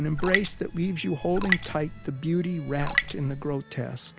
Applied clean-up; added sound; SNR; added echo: none; Raindrop; 2 dB; none.